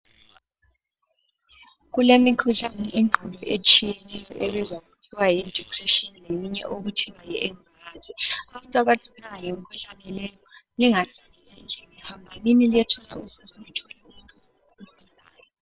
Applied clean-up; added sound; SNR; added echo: neural separator model SepFormer WHAM!.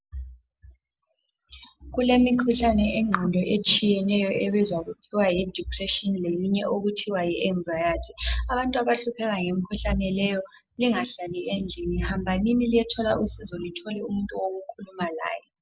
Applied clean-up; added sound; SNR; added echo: none; none; none; none.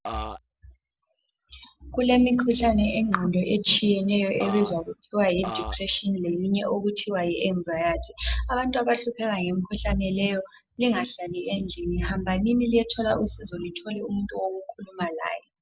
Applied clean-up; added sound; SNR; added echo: none; Burping, eructation; 7 dB; none.